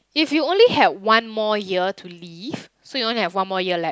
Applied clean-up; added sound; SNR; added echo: none; none; none; none.